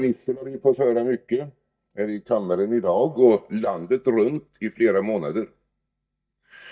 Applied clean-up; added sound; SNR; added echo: neural mask model DeepFilterNet 3.